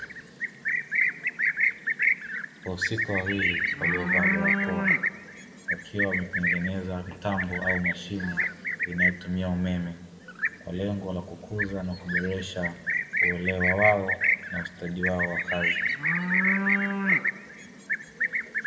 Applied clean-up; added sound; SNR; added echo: none; Livestock, farm animals, working animals; -4 dB; reverberation time 1.1 s.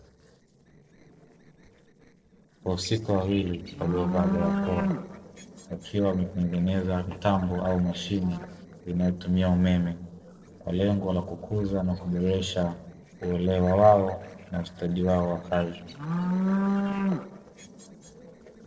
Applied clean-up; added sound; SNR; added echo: neural separator model SepFormer DNS4.